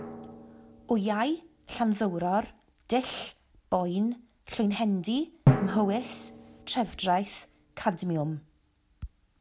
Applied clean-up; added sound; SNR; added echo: none; Drum; 6 dB; none.